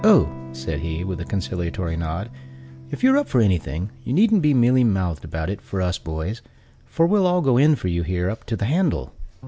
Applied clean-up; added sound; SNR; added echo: none; Electric guitar / Strum; 19 dB; none.